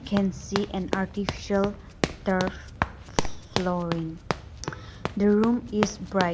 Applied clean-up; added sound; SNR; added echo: none; Run; 5 dB; none.